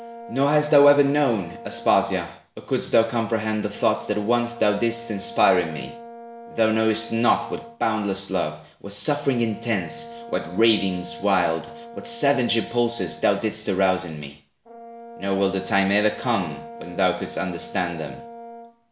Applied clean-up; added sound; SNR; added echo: none; Brass instrument; 16 dB; none.